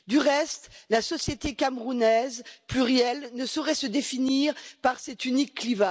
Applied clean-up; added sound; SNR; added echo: none; none; none; none.